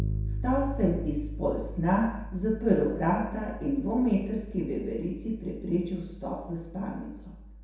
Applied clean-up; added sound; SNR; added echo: none; Bass guitar; 8 dB; reverberation time 0.7 s.